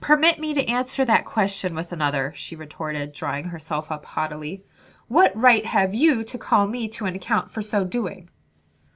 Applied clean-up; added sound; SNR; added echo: none; none; none; none.